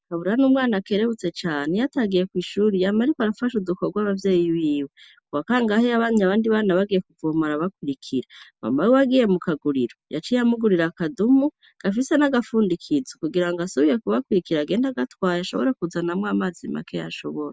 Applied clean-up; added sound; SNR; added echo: none; none; none; none.